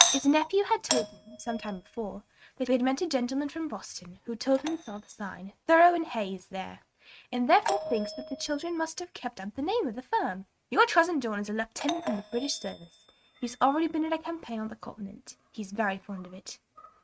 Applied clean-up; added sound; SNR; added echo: neural mask model RNNoise.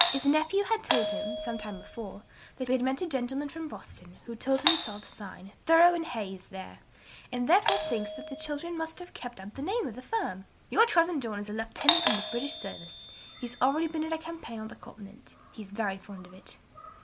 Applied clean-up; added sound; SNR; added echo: none; Doorbell; 1 dB; none.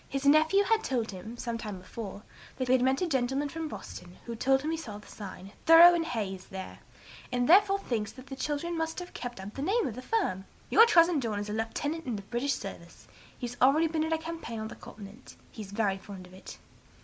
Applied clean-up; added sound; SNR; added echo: none; none; none; none.